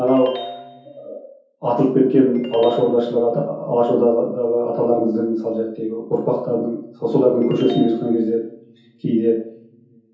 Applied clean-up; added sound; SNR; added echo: none; Ringtone; 15 dB; reverberation time 0.6 s.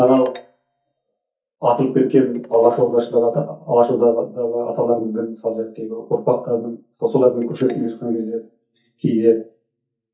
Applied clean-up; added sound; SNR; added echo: neural mask model DeepFilterNet 3.